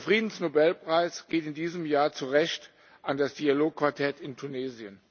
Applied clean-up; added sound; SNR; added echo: none; none; none; none.